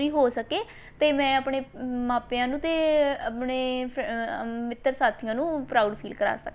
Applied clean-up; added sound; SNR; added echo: none; Aircraft; 20 dB; none.